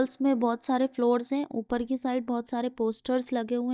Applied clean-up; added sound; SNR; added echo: neural mask model DeepFilterNet 3.